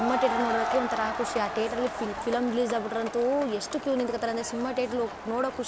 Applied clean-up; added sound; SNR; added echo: none; Crowd; 5 dB; none.